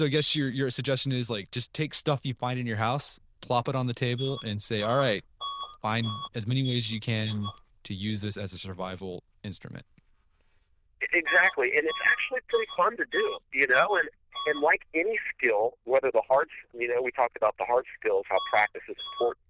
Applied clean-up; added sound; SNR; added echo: neural diffusion model UNIVERSE++.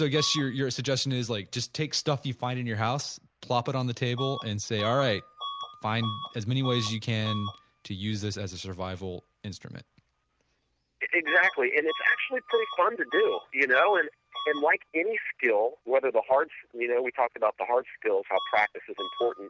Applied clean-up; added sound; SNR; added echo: none; Bus / Alarm; 14 dB; none.